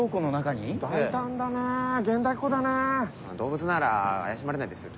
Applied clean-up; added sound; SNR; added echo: none; none; none; none.